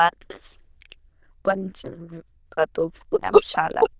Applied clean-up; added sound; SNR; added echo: neural diffusion model UNIVERSE++.